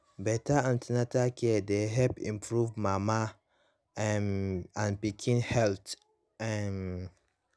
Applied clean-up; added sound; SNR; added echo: none; none; none; none.